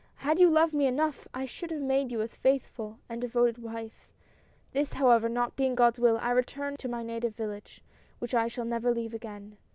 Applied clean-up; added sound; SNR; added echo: none; none; none; none.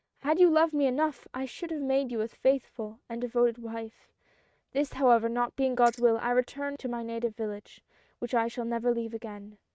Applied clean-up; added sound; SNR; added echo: neural mask model RNNoise.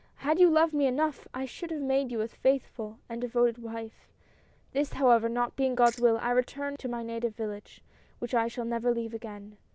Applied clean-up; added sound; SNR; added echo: none; Ratchet, pawl; 18 dB; none.